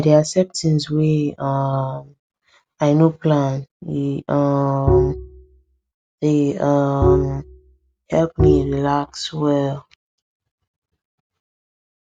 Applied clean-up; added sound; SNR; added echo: none; Bowed string instrument; 0 dB; none.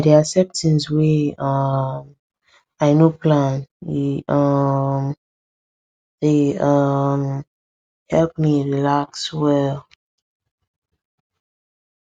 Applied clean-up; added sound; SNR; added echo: none; none; none; none.